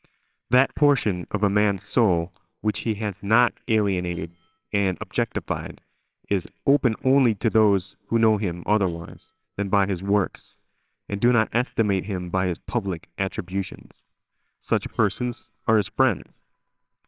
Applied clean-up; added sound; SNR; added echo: neural separator model SepFormer WHAMR!.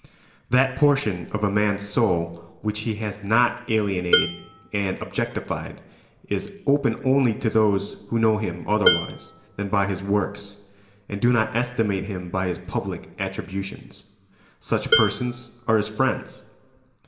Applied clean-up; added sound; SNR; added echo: none; Dishes, pots, and pans; 3 dB; reverberation time 1.1 s.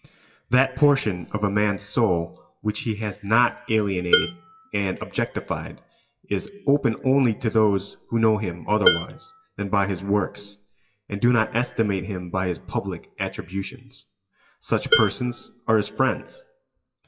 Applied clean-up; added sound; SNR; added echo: classical method WPE with log-MMSE.